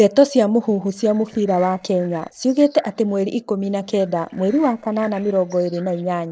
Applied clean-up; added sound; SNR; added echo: neural separator model SepFormer DNS4.